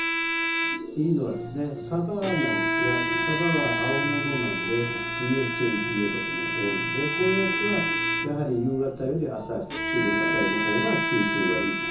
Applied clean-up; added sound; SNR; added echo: none; Bowed string instrument; 0 dB; reverberation time 0.6 s.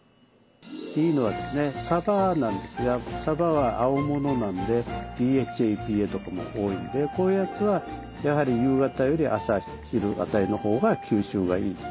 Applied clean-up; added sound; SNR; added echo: none; none; none; none.